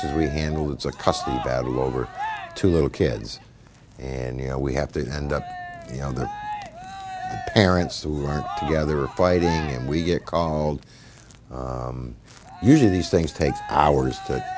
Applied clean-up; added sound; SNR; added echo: none; Cheering; 12 dB; none.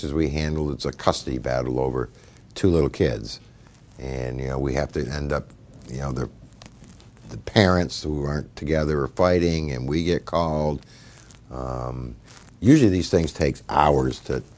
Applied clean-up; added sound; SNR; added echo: none; none; none; none.